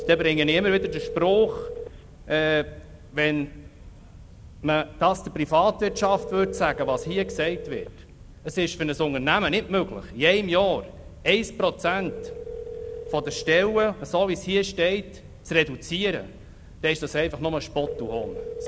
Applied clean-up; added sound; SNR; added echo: none; Telephone; 12 dB; none.